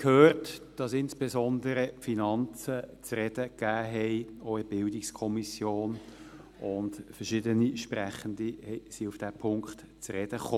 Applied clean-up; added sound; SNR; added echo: none; none; none; none.